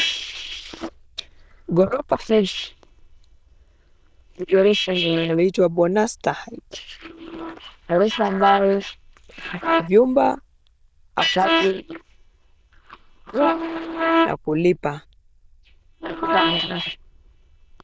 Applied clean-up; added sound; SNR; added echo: neural diffusion model UNIVERSE++.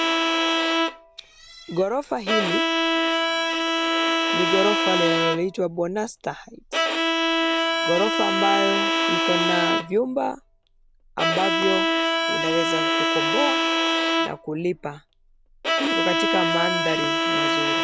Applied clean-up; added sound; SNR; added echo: none; Bowed string instrument; -4 dB; none.